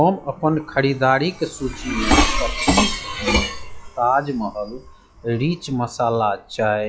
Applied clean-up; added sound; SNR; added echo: classical method log-MMSE.